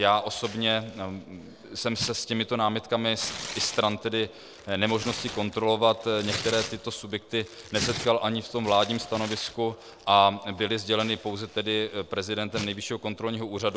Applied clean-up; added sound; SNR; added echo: none; Tearing; 13 dB; none.